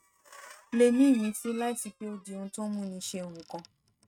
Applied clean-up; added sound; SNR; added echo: neural mask model RNNoise.